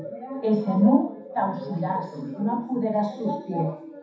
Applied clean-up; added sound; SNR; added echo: none; none; none; reverberation time 0.7 s.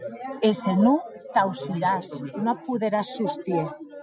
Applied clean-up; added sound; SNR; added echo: none; none; none; none.